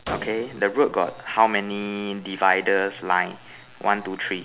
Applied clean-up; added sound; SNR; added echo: none; Gunshot, gunfire; 17 dB; none.